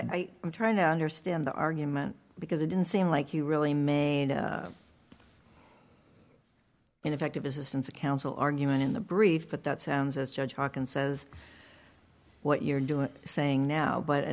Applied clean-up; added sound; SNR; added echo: none; none; none; none.